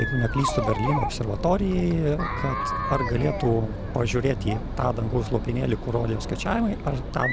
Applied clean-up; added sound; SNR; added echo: none; Chatter; 4 dB; none.